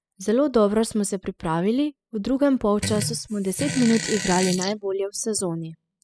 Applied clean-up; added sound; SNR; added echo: classical method spectral subtraction.